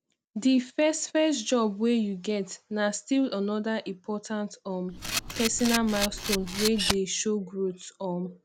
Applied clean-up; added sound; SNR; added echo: none; Camera; 3 dB; none.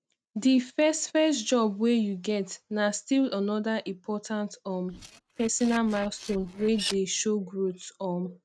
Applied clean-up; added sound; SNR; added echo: neural mask model RNNoise.